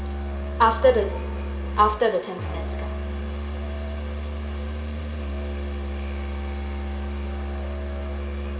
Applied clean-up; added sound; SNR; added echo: none; Musical instrument; 1 dB; reverberation time 1.8 s.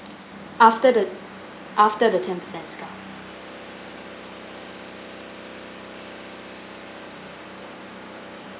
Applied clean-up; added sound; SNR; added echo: none; none; none; none.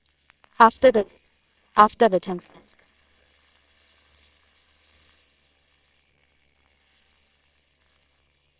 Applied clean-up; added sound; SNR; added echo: neural separator model SepFormer WHAMR!.